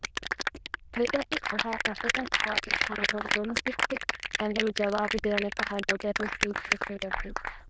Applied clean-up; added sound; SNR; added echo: neural diffusion model UNIVERSE++.